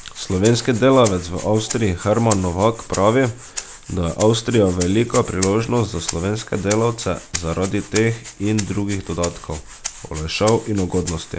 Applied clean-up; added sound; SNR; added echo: none; Rattle (instrument); 13 dB; none.